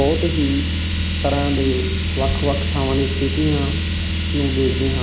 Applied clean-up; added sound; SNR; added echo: none; Car; -1 dB; none.